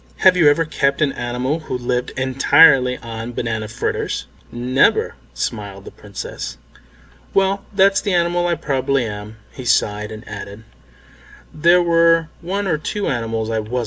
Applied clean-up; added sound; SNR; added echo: none; none; none; none.